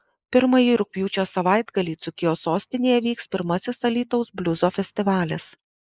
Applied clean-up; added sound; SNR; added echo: neural mask model Resemble Enhance denoiser.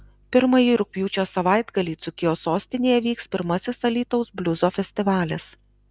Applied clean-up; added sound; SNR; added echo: none; none; none; none.